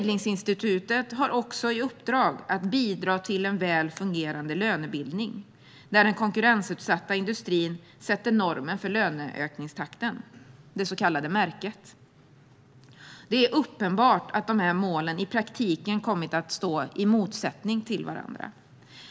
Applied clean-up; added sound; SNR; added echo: none; none; none; none.